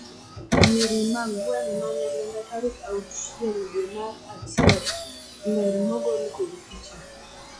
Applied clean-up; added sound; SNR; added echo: classical method log-MMSE.